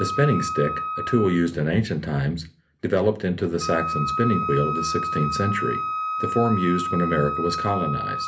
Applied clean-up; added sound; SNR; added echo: none; Wind instrument, woodwind instrument; 5 dB; reverberation time 0.3 s.